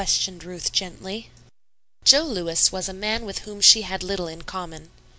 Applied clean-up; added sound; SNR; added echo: none; none; none; none.